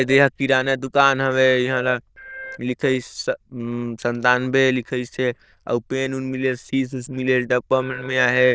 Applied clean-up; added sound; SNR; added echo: neural diffusion model UNIVERSE++.